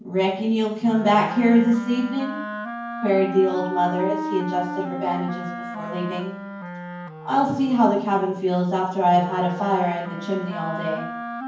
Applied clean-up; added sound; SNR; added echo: none; Wind instrument, woodwind instrument; 10 dB; reverberation time 0.9 s.